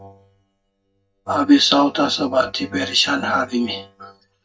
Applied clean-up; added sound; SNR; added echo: neural mask model DeepFilterNet 3.